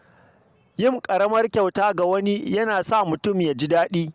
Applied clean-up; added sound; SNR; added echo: none; none; none; none.